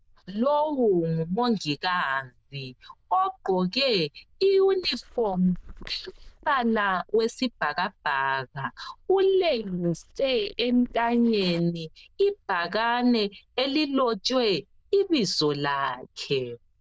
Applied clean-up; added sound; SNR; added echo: neural diffusion model UNIVERSE++.